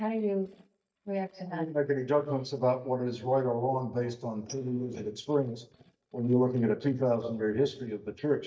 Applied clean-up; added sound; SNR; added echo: neural mask model DeepFilterNet 3.